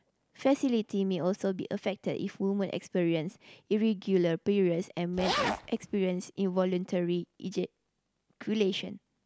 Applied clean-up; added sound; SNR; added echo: none; Zipper (clothing); 3 dB; none.